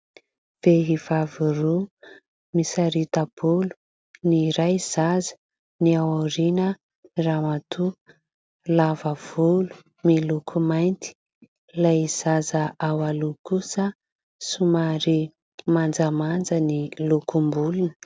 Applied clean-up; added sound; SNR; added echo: none; none; none; none.